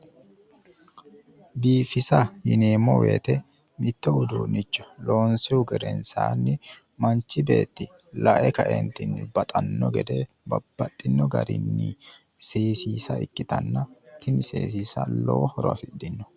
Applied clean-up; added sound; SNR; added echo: none; none; none; none.